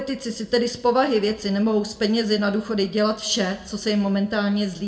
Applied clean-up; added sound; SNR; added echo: none; none; none; reverberation time 0.6 s.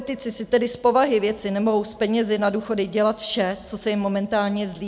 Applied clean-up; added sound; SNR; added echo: none; none; none; none.